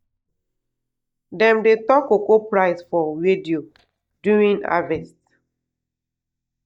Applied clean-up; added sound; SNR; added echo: neural mask model DeepFilterNet 3.